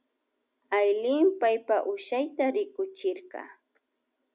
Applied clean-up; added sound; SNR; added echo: none; none; none; none.